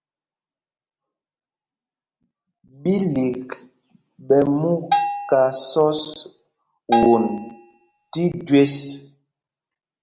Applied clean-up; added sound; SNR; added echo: none; Bell; 4 dB; none.